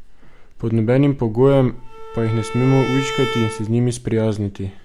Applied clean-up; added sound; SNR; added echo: none; Bowed string instrument; 10 dB; none.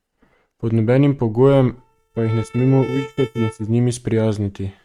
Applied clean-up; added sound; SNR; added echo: neural mask model RNNoise.